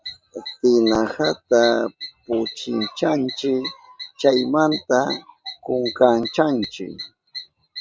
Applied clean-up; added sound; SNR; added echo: none; none; none; none.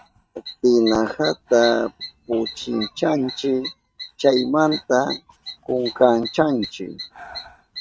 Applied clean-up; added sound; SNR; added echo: neural mask model RNNoise.